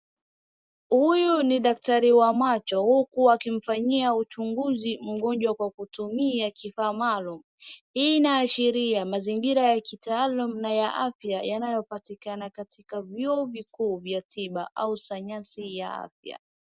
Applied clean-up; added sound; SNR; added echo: none; none; none; none.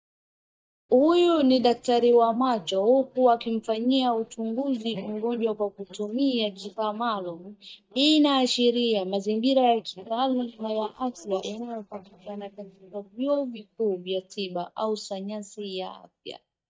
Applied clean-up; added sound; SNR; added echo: neural mask model DeepFilterNet 3.